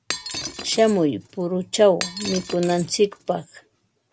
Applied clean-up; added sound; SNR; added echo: none; Shatter; 12 dB; none.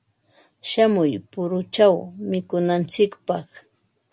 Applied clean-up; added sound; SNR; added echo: none; none; none; none.